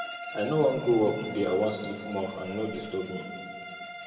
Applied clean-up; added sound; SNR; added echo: none; Bowed string instrument; 12 dB; reverberation time 1.8 s.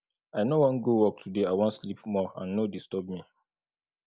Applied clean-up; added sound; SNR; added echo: none; none; none; none.